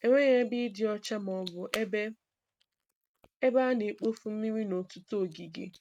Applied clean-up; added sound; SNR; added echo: neural mask model RNNoise.